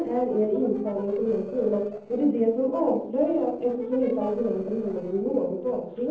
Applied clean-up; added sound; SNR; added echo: neural separator model SepFormer DNS4.